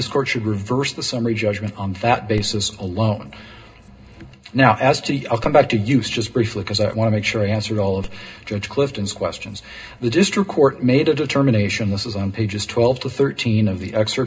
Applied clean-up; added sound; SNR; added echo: none; Dog; 20 dB; reverberation time 0.2 s.